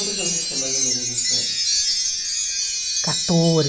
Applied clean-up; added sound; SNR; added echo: none; Wind chime; -4 dB; none.